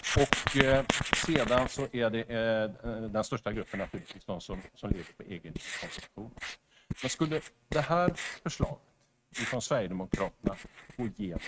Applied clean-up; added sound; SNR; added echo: neural mask model RNNoise.